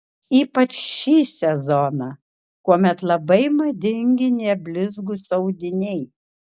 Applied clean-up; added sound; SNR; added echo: none; none; none; none.